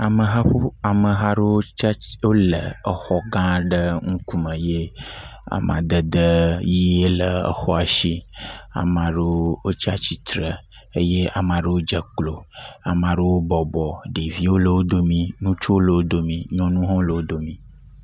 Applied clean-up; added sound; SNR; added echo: none; none; none; none.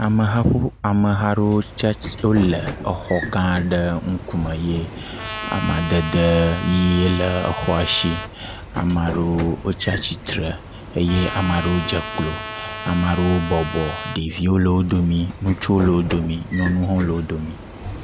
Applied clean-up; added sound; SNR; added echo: none; Sliding door / Train + Trumpet; 11 dB; none.